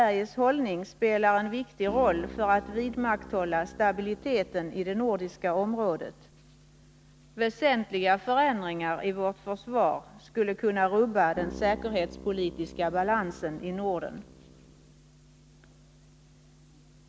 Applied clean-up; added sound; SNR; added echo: none; Keyboard (musical); 15 dB; none.